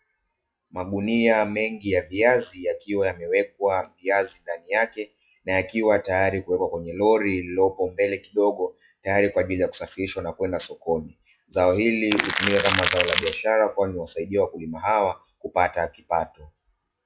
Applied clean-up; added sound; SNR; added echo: classical method log-MMSE.